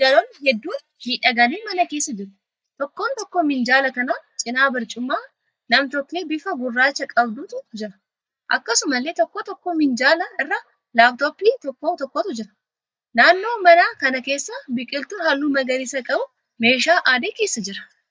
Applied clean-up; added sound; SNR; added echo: neural mask model DeepFilterNet 3.